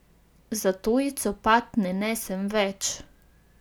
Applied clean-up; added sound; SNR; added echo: none; none; none; none.